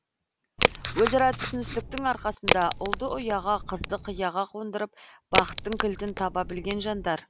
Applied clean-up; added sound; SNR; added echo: none; Writing + Crack; 2 dB; none.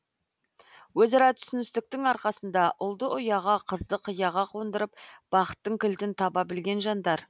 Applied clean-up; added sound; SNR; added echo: none; none; none; none.